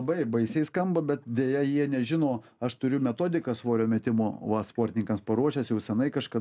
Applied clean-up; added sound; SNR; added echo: none; none; none; none.